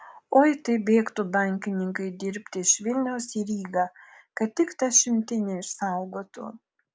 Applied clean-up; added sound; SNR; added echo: none; none; none; none.